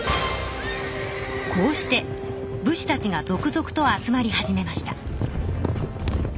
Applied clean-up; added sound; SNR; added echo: none; Microwave oven; 13 dB; none.